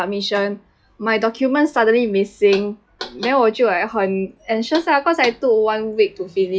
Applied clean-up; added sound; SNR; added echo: classical method log-MMSE.